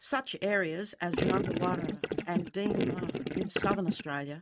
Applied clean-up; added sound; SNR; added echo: neural mask model RNNoise.